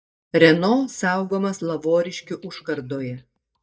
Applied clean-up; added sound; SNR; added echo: neural mask model DeepFilterNet 3.